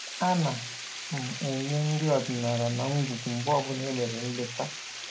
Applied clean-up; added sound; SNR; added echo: none; Water; 9 dB; reverberation time 0.2 s.